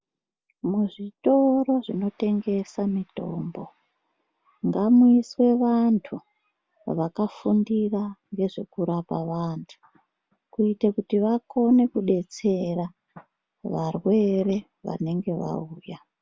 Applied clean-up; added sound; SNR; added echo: none; none; none; none.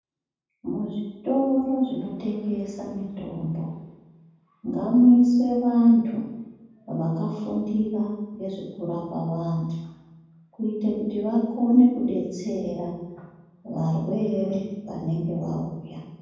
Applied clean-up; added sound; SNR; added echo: none; none; none; reverberation time 1.2 s.